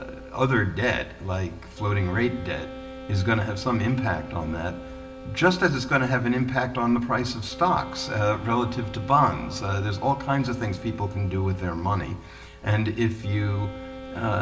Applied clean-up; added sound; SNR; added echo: none; Wind instrument, woodwind instrument; 15 dB; reverberation time 0.5 s.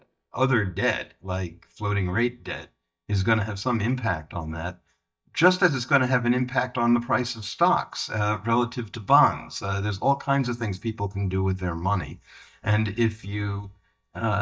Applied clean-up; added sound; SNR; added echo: neural mask model DeepFilterNet 3.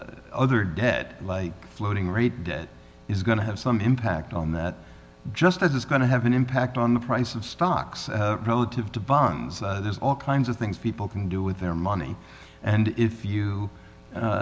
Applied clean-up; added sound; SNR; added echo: none; none; none; none.